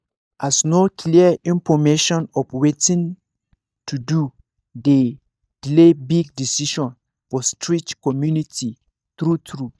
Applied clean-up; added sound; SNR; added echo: neural mask model DeepFilterNet 3.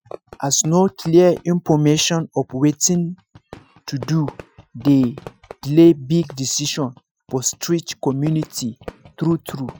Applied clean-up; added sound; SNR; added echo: classical method Wiener filter.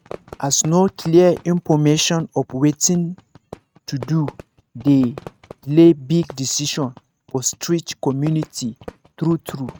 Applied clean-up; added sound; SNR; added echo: neural mask model RNNoise.